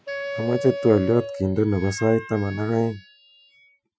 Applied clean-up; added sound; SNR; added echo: classical method Wiener filter.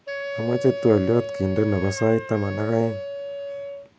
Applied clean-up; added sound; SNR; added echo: none; Wind instrument, woodwind instrument; 8 dB; none.